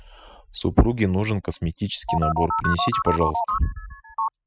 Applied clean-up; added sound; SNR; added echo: classical method spectral subtraction.